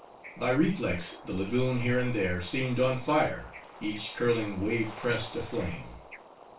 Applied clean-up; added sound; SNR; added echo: none; Bird / Ocean; 18 dB; reverberation time 0.2 s.